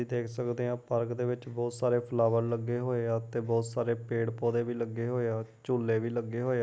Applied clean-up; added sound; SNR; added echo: none; none; none; none.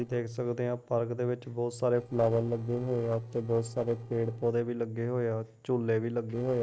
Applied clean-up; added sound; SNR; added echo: neural separator model SepFormer DNS4.